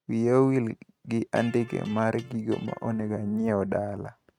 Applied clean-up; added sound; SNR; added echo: neural mask model RNNoise.